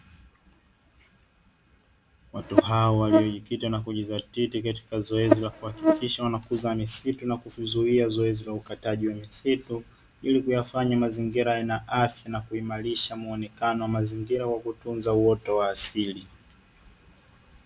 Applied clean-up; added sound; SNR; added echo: none; Buzz; -3 dB; none.